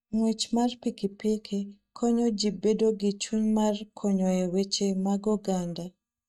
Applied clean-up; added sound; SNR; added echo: neural mask model DeepFilterNet 3.